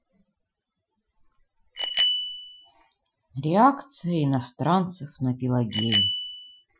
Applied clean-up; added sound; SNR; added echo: classical method Wiener filter.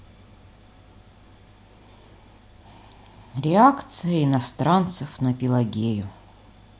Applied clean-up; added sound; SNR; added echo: none; none; none; none.